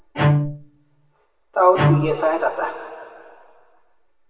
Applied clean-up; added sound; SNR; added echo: none; Bowed string instrument; -1 dB; reverberation time 2.0 s.